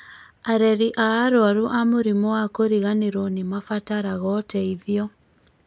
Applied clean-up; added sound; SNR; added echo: none; none; none; none.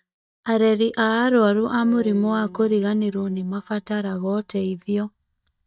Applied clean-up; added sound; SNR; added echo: neural mask model DeepFilterNet 3.